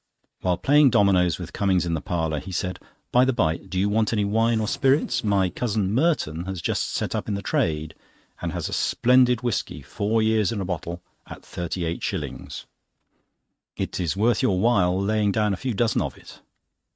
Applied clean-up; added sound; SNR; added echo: neural mask model RNNoise.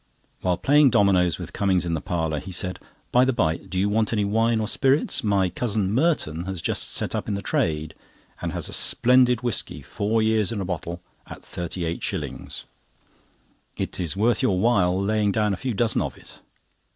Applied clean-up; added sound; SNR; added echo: none; none; none; none.